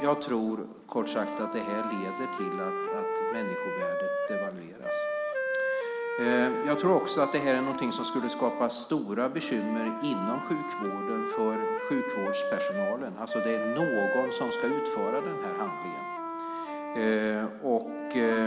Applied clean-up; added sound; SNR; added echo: none; Wind instrument, woodwind instrument; 2 dB; none.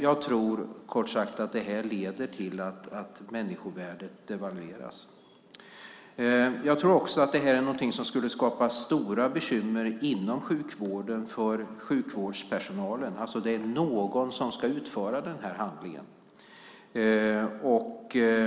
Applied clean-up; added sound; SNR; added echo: none; none; none; none.